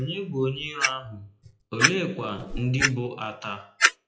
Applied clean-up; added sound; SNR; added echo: classical method WPE with log-MMSE.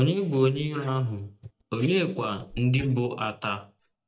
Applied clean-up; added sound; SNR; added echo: neural mask model DeepFilterNet 3.